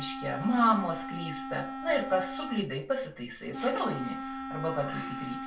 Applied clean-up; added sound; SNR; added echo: none; Wind instrument, woodwind instrument; 7 dB; reverberation time 0.2 s.